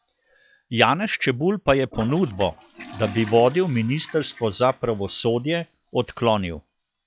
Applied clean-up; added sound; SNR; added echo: classical method log-MMSE.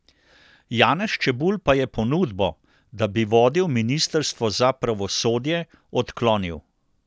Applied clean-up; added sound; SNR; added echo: none; none; none; none.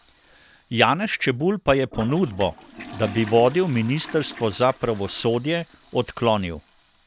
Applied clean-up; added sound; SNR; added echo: none; Toilet flush; 19 dB; none.